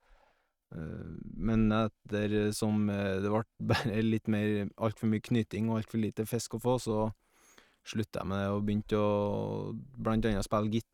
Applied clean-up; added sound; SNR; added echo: neural mask model RNNoise.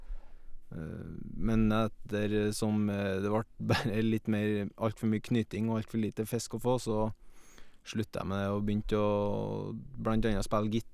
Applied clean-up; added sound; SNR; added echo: none; Meow / Purr; 9 dB; none.